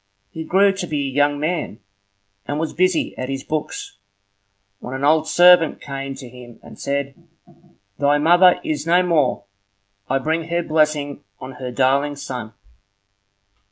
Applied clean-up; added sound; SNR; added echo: none; none; none; none.